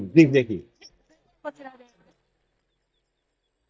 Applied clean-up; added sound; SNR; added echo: neural mask model DeepFilterNet 3.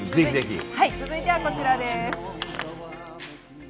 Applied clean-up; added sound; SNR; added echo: none; none; none; none.